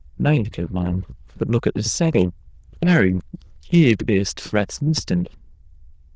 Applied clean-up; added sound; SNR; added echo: neural diffusion model UNIVERSE++.